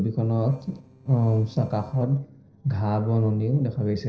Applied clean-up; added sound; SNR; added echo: neural separator model SepFormer DNS4.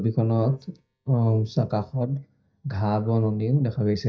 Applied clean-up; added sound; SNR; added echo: neural mask model DeepFilterNet 3.